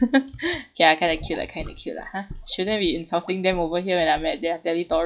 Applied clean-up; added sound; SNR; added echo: classical method log-MMSE.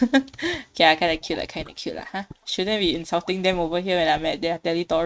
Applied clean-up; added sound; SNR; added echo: neural mask model RNNoise.